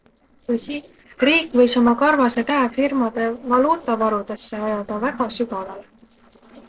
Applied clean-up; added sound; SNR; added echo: neural separator model SepFormer DNS4.